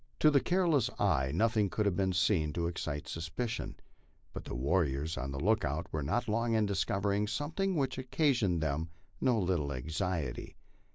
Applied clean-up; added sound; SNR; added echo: none; none; none; none.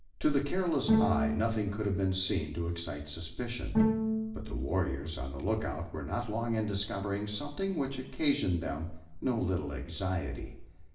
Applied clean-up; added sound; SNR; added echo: none; Bowed string instrument; 2 dB; reverberation time 0.9 s.